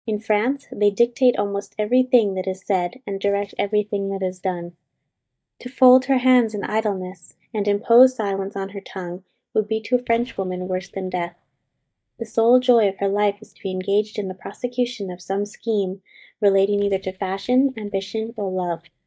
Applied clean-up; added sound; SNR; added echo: neural mask model DeepFilterNet 3.